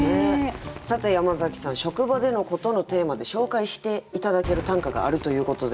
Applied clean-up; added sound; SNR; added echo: none; Cheering / Fireworks; 14 dB; none.